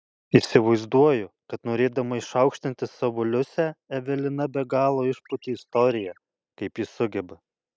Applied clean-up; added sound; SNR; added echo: neural mask model DeepFilterNet 3.